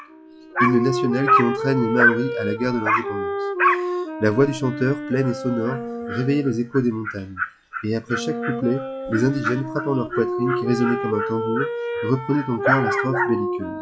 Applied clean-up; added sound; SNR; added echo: classical method log-MMSE.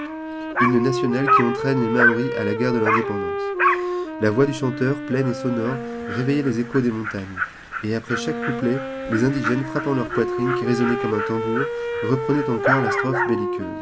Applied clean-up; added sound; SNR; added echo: none; Wind instrument, woodwind instrument + Dog; 1 dB; none.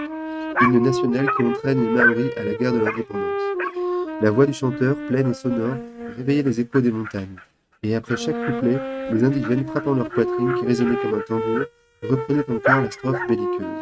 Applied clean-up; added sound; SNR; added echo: neural mask model RNNoise.